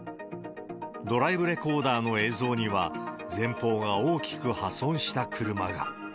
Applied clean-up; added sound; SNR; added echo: none; none; none; none.